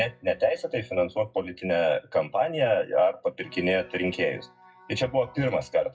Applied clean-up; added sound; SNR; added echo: classical method WPE with log-MMSE.